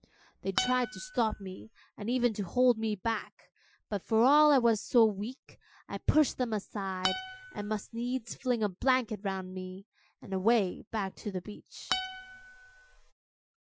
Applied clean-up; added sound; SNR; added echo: classical method Wiener filter.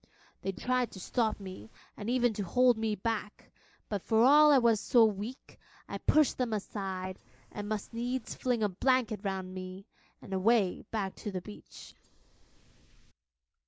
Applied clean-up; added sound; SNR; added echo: neural mask model Resemble Enhance denoiser.